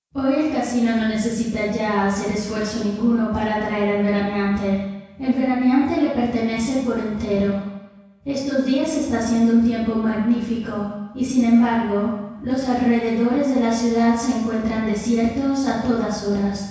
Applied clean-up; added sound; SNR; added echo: none; none; none; reverberation time 1.1 s.